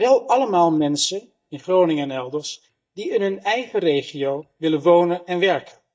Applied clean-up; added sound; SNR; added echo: neural mask model DeepFilterNet 3.